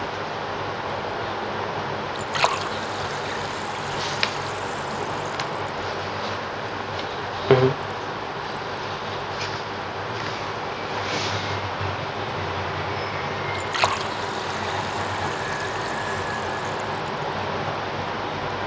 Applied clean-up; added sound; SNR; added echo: none; Liquid; 10 dB; none.